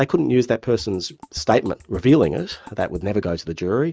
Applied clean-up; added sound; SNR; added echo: neural mask model RNNoise.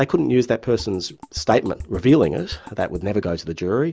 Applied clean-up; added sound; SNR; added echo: none; Drum kit; 17 dB; none.